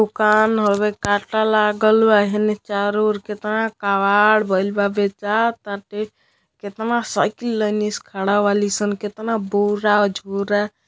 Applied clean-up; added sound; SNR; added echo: none; none; none; none.